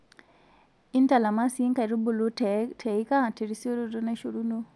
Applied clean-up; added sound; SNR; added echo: none; none; none; none.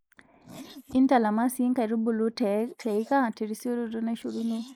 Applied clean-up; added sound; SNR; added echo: neural mask model Resemble Enhance denoiser.